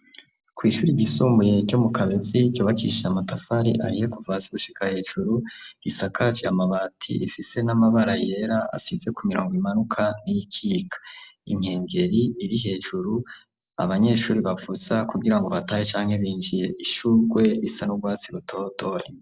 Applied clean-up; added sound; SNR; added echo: none; none; none; none.